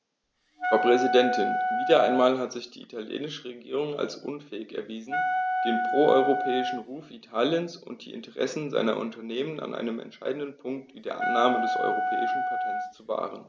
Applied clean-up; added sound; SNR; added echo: none; Wind instrument, woodwind instrument; 0 dB; none.